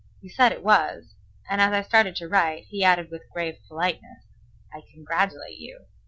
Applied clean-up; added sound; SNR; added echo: none; none; none; none.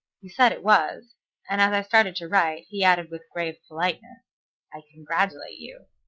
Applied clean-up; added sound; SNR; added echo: neural mask model Resemble Enhance denoiser.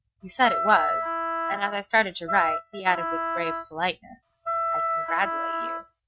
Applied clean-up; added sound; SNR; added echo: neural mask model RNNoise.